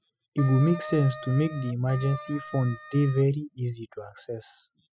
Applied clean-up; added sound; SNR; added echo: classical method spectral subtraction.